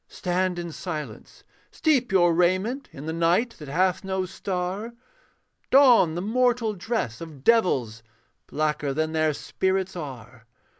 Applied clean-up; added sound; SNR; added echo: none; none; none; none.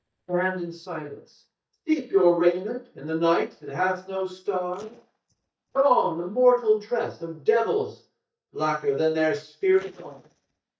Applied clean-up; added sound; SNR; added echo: neural mask model DeepFilterNet 3.